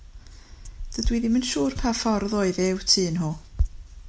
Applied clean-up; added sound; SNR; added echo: none; none; none; none.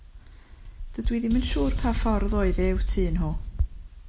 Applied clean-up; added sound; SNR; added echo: none; Boom; -1 dB; none.